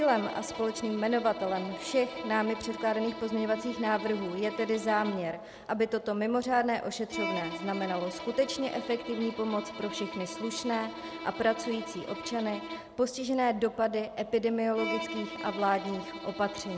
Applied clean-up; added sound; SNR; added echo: none; Bowed string instrument; 10 dB; none.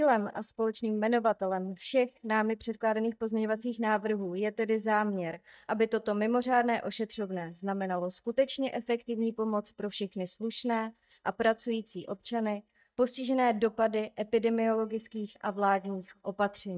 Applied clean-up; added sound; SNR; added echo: neural mask model DeepFilterNet 3.